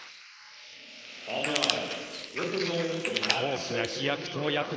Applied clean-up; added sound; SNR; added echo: neural mask model Resemble Enhance denoiser.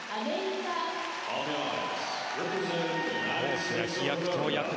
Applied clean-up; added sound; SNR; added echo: none; none; none; none.